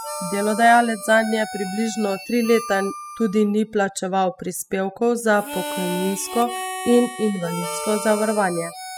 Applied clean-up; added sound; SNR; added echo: classical method spectral subtraction.